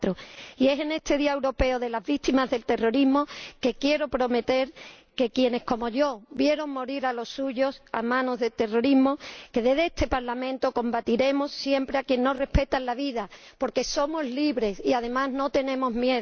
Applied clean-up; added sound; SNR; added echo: none; none; none; none.